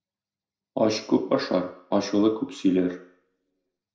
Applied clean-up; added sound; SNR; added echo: none; none; none; reverberation time 0.4 s.